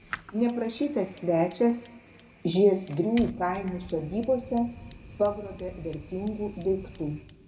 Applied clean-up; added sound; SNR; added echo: none; Fire; 16 dB; reverberation time 1.2 s.